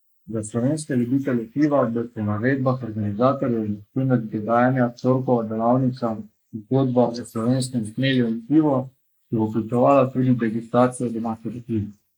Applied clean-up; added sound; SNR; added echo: neural mask model Resemble Enhance denoiser.